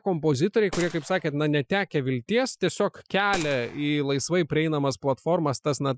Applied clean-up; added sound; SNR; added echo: classical method Wiener filter.